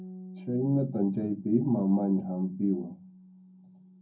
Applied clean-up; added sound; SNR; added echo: none; Bass guitar; 18 dB; reverberation time 0.4 s.